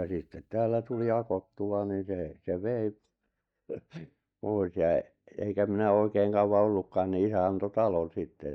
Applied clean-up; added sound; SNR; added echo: neural mask model DeepFilterNet 3.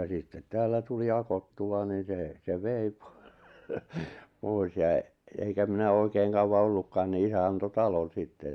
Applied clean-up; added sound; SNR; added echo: neural mask model Resemble Enhance denoiser.